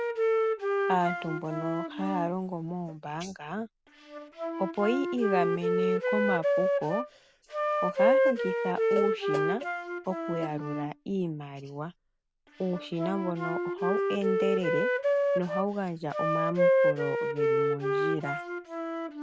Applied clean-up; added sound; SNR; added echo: none; Wind instrument, woodwind instrument; -4 dB; none.